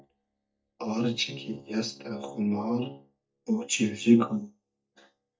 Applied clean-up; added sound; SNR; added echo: neural mask model DeepFilterNet 3.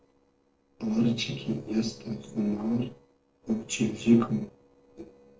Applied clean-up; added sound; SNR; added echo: neural separator model SepFormer DNS4.